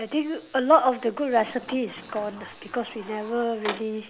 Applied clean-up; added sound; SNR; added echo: none; Sliding door; 14 dB; none.